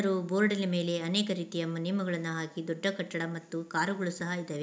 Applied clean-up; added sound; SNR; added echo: none; none; none; none.